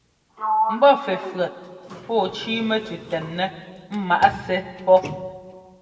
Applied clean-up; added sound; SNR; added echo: none; Sliding door; 9 dB; reverberation time 1.6 s.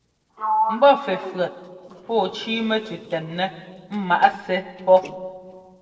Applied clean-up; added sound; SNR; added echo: neural separator model SepFormer DNS4.